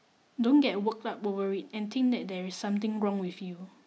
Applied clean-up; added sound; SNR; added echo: none; none; none; none.